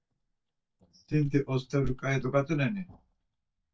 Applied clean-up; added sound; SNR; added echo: neural mask model DeepFilterNet 3.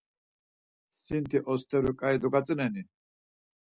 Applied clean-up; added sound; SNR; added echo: none; none; none; none.